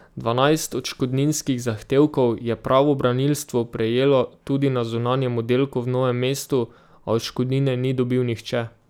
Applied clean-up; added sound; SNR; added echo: none; none; none; none.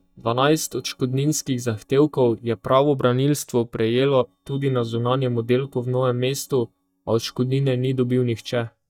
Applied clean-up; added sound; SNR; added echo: neural mask model DeepFilterNet 3.